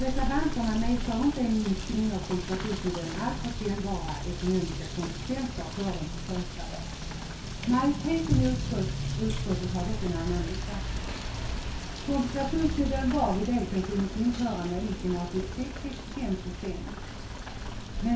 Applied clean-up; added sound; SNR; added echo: none; Motor vehicle (road) / Rain; 2 dB; reverberation time 0.3 s.